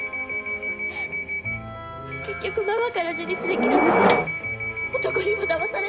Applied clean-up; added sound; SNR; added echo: none; Subway, metro, underground / Door; -3 dB; none.